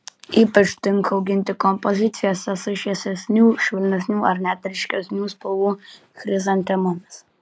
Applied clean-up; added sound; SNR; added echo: none; none; none; none.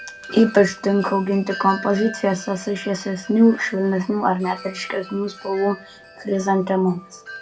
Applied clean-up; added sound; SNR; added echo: none; Wind chime; 17 dB; reverberation time 0.2 s.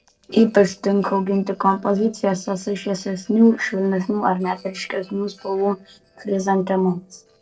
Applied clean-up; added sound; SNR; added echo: neural separator model SepFormer DNS4.